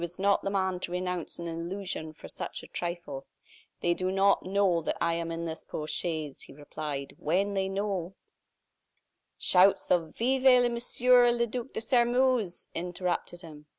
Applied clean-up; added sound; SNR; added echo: none; none; none; none.